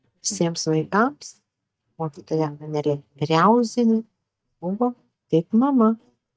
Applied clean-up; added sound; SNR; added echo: neural mask model DeepFilterNet 3.